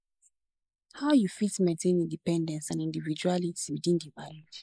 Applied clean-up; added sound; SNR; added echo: neural mask model Resemble Enhance denoiser.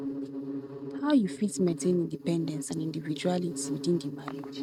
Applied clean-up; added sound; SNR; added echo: neural mask model RNNoise.